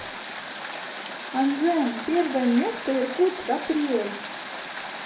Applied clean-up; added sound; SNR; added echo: none; Water; 5 dB; reverberation time 0.5 s.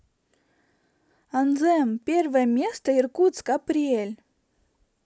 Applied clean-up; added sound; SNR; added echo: none; none; none; none.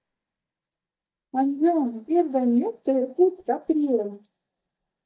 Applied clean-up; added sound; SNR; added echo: neural mask model DeepFilterNet 3.